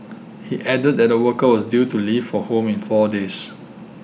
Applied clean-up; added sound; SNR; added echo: none; none; none; none.